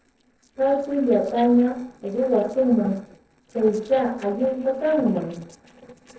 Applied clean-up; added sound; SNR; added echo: neural separator model SepFormer DNS4.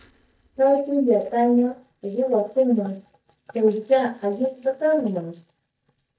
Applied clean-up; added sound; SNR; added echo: neural mask model DeepFilterNet 3.